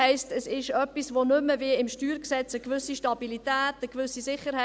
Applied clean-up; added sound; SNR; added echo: none; none; none; none.